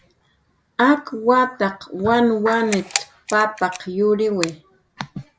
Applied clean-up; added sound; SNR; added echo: none; Camera; 12 dB; none.